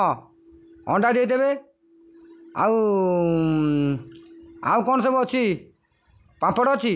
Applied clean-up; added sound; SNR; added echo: none; none; none; none.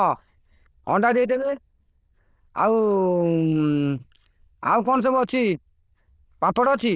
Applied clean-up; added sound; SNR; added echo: neural diffusion model UNIVERSE++.